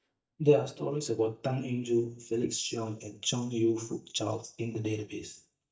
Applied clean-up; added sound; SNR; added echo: neural mask model DeepFilterNet 3.